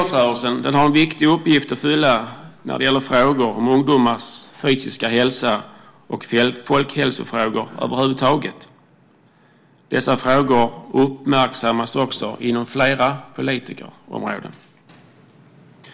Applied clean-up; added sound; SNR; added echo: none; none; none; none.